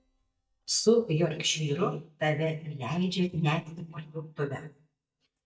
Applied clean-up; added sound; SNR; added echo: neural mask model DeepFilterNet 3.